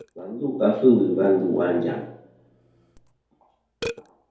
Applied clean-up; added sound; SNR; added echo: none; Burping, eructation; 18 dB; reverberation time 2.4 s.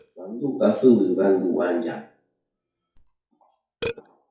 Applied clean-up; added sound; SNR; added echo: classical method WPE with log-MMSE.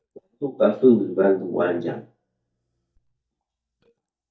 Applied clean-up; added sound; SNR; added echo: neural mask model DeepFilterNet 3.